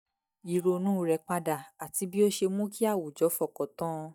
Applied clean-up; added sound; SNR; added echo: neural mask model DeepFilterNet 3.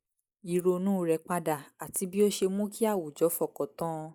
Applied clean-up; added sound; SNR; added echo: neural mask model Resemble Enhance denoiser.